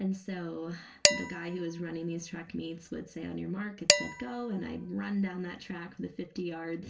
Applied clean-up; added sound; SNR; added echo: none; Dishes, pots, and pans; -3 dB; reverberation time 0.2 s.